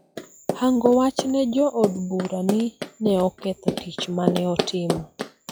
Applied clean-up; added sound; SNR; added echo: classical method log-MMSE.